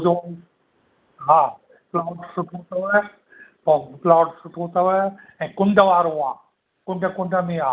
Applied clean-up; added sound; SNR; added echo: none; none; none; none.